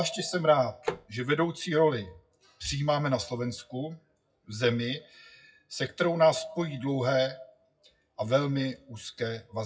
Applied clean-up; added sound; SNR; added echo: classical method WPE with log-MMSE.